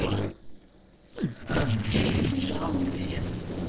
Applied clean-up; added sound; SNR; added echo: neural separator model SepFormer DNS4.